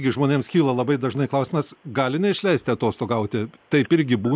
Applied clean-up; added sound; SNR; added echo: none; none; none; none.